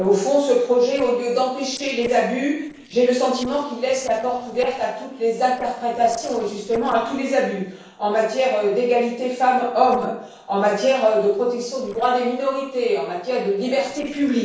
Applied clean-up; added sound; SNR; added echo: neural separator model SepFormer DNS4.